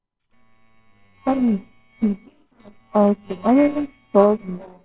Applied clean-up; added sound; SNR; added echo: neural separator model SepFormer WHAMR!.